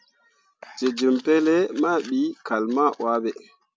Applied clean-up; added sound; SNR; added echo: none; none; none; none.